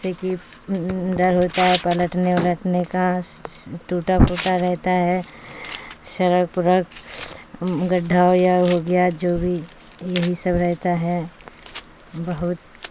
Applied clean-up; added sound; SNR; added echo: none; Slam + Tearing; 17 dB; none.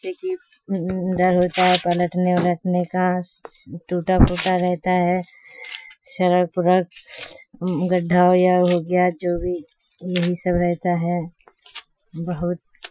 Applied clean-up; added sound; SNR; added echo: classical method Wiener filter.